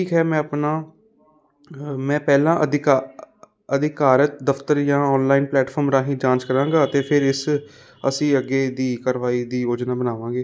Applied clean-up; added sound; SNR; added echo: none; none; none; none.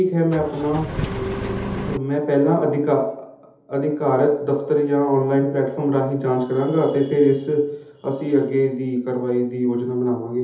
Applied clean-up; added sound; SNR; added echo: none; Engine; 6 dB; reverberation time 0.8 s.